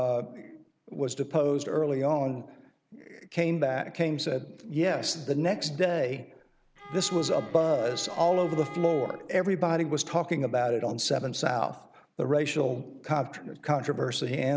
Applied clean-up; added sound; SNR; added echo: none; Bowed string instrument; 16 dB; none.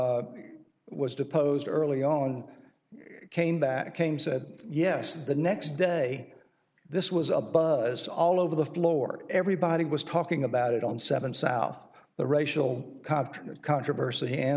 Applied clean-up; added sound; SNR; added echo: none; none; none; none.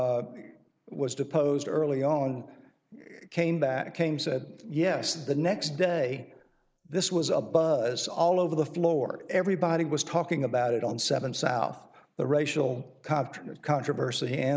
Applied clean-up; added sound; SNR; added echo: neural mask model Resemble Enhance denoiser.